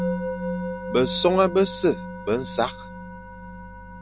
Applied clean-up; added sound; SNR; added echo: none; Musical instrument; 7 dB; none.